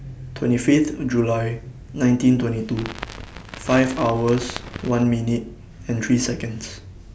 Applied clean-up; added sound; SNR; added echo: none; Crackle; 13 dB; none.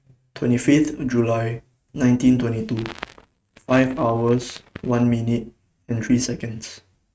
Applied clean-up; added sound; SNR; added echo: neural mask model RNNoise.